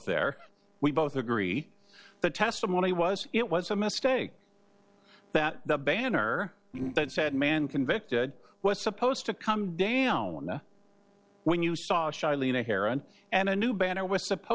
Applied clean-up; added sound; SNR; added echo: neural separator model SepFormer DNS4.